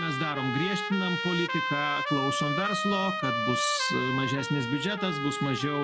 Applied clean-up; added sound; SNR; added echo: none; Trumpet; 1 dB; none.